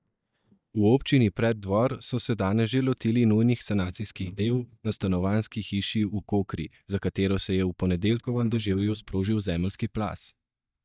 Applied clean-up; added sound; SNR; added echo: neural mask model DeepFilterNet 3.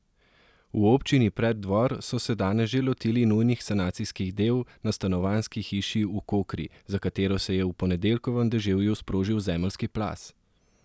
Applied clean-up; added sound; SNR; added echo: none; none; none; none.